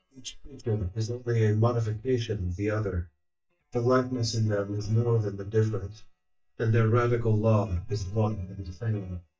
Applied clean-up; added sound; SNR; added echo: neural mask model DeepFilterNet 3.